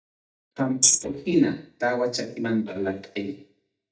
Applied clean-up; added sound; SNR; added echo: neural mask model DeepFilterNet 3.